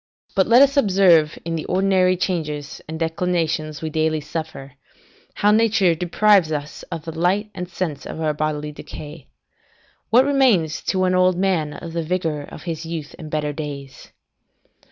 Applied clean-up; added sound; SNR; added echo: none; none; none; none.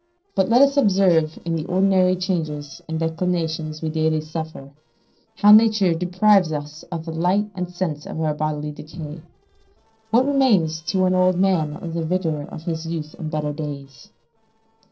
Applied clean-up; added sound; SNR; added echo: neural separator model SepFormer DNS4.